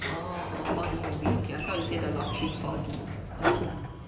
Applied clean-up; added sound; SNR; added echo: none; Sliding door; -4 dB; reverberation time 2.6 s.